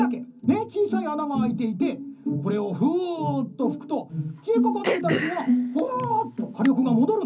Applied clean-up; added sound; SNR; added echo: none; Cough; 8 dB; reverberation time 0.3 s.